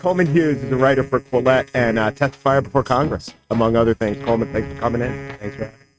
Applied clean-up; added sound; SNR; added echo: neural mask model RNNoise.